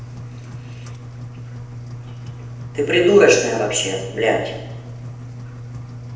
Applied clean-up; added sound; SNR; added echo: none; Engine; 11 dB; reverberation time 0.9 s.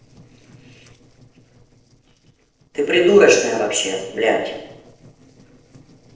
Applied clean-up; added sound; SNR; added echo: neural separator model SepFormer DNS4.